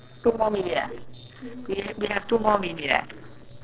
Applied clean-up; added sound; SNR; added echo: neural separator model SepFormer DNS4.